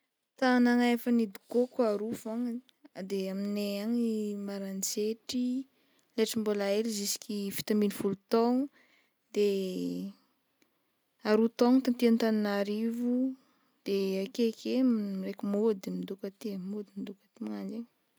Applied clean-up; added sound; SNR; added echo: none; none; none; none.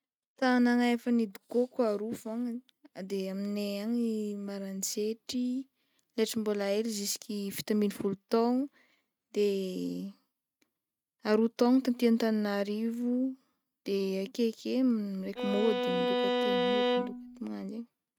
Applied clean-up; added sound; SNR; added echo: neural mask model RNNoise.